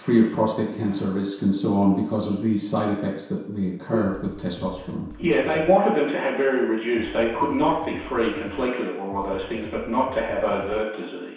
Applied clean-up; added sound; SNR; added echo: none; Drum kit; 18 dB; reverberation time 0.7 s.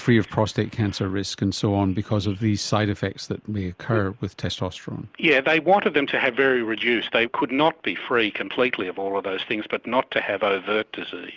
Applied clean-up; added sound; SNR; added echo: none; none; none; none.